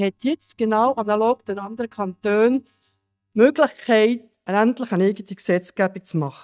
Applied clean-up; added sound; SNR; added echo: neural mask model DeepFilterNet 3.